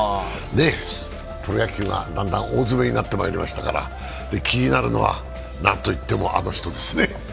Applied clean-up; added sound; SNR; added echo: none; none; none; none.